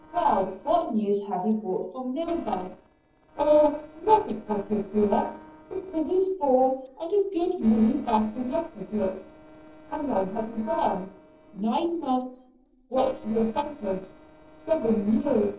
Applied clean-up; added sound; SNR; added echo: neural separator model SepFormer DNS4.